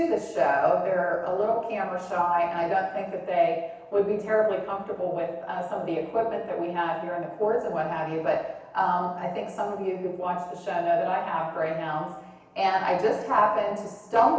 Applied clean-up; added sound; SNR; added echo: none; none; none; reverberation time 0.9 s.